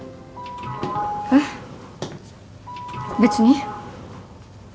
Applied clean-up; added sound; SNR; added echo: none; Sliding door / Doorbell; 7 dB; none.